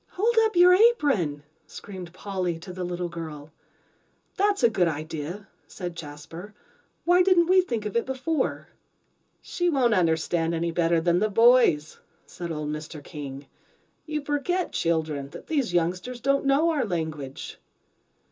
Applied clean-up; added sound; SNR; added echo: none; none; none; reverberation time 0.2 s.